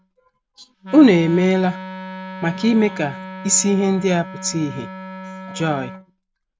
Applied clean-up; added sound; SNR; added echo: none; Wind instrument, woodwind instrument; 14 dB; none.